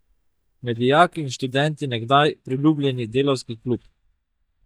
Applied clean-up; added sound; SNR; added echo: neural mask model DeepFilterNet 3.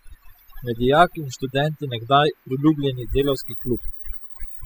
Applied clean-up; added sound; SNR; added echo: classical method spectral subtraction.